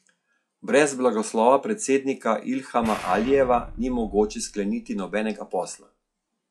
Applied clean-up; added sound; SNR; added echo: classical method log-MMSE.